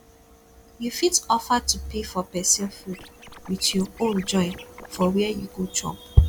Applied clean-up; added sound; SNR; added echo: none; Scratching (performance technique); 20 dB; none.